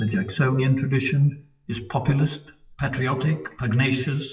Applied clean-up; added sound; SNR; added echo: classical method WPE with log-MMSE.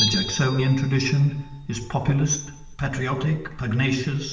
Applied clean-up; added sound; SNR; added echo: none; Bell; 11 dB; reverberation time 0.9 s.